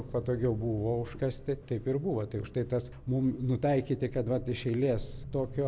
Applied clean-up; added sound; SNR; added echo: none; none; none; none.